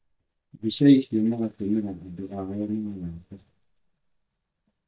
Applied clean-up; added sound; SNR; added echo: neural mask model DeepFilterNet 3.